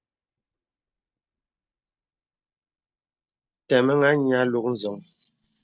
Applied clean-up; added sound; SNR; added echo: neural mask model DeepFilterNet 3.